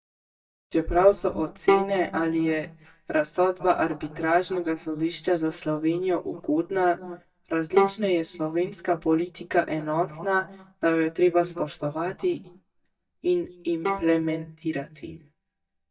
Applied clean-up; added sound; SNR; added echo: neural mask model DeepFilterNet 3.